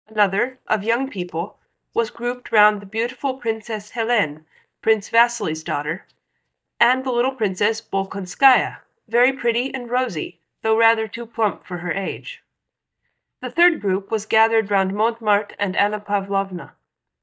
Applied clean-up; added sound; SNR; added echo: neural mask model DeepFilterNet 3.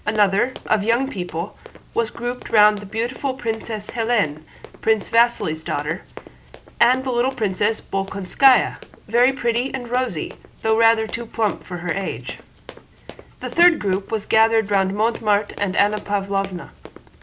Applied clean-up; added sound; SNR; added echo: none; Run; 19 dB; none.